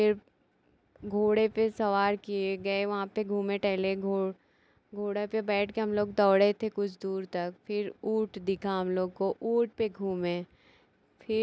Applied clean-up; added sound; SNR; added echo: none; none; none; none.